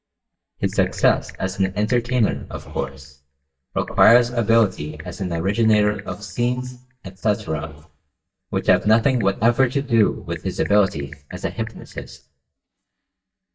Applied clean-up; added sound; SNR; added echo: neural mask model DeepFilterNet 3.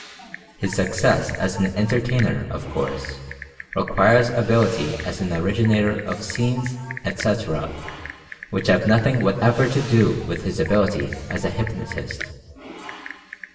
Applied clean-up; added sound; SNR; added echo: none; Typing; 15 dB; reverberation time 1.4 s.